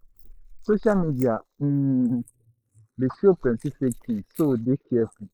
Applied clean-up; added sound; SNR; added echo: neural mask model Resemble Enhance denoiser.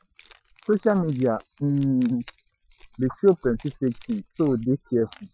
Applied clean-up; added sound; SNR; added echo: classical method Wiener filter.